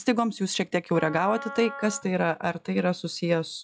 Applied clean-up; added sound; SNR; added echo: classical method log-MMSE.